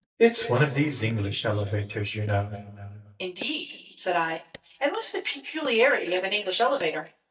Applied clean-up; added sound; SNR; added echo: neural mask model DeepFilterNet 3.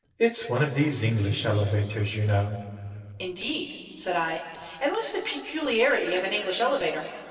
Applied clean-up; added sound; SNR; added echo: neural separator model SepFormer DNS4.